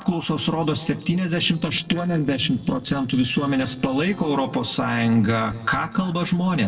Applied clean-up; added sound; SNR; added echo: neural separator model SepFormer DNS4.